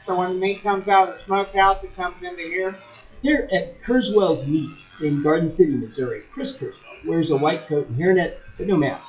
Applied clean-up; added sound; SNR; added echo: classical method WPE with log-MMSE.